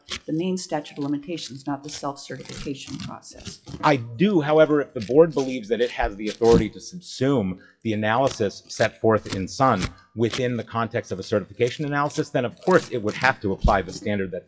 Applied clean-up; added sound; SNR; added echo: classical method WPE with log-MMSE.